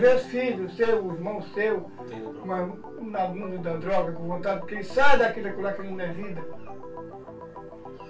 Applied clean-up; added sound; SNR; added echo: none; Organ; 16 dB; reverberation time 0.2 s.